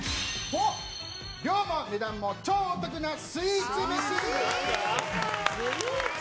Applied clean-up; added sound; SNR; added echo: none; Whoosh, swoosh, swish; 15 dB; none.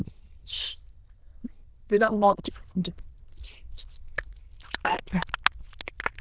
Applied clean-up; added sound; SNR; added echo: neural diffusion model UNIVERSE++.